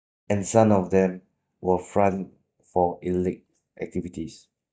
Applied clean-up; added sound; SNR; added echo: neural mask model DeepFilterNet 3.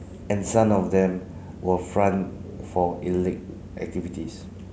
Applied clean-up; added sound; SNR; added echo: none; none; none; none.